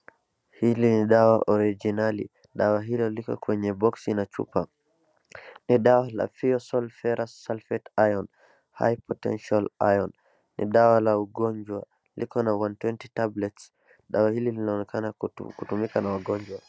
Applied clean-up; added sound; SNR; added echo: none; none; none; none.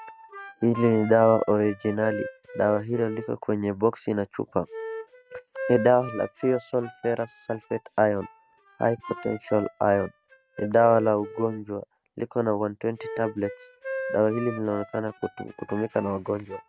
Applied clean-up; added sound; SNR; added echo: neural mask model RNNoise.